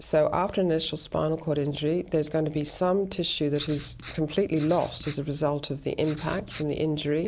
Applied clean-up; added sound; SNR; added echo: none; Writing; 14 dB; none.